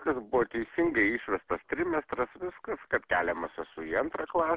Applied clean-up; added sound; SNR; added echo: none; none; none; none.